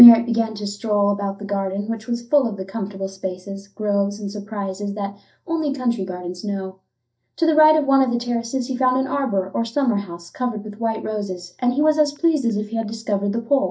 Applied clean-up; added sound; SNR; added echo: neural mask model DeepFilterNet 3.